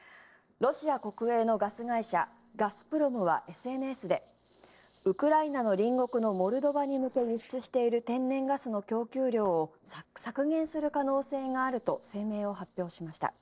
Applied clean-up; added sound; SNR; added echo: neural separator model SepFormer DNS4.